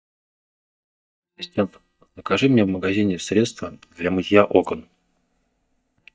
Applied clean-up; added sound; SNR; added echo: neural mask model DeepFilterNet 3.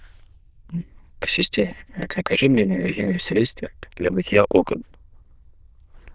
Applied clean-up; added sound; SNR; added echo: neural diffusion model UNIVERSE++.